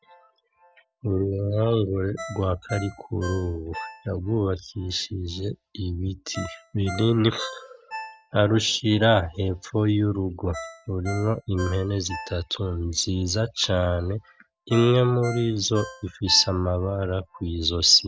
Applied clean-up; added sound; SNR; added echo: none; Ringtone; 17 dB; none.